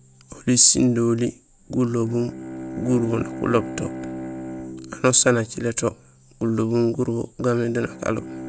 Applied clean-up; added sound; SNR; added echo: none; Bowed string instrument; 14 dB; none.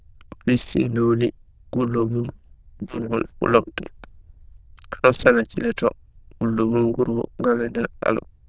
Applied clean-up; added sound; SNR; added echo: neural diffusion model UNIVERSE++.